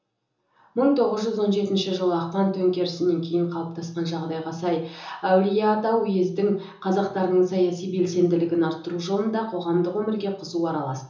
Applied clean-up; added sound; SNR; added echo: none; none; none; reverberation time 0.6 s.